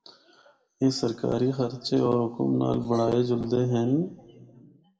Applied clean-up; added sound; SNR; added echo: none; none; none; reverberation time 1.5 s.